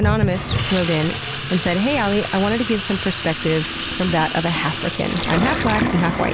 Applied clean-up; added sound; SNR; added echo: none; Sink (filling or washing) / Water tap, faucet; 1 dB; none.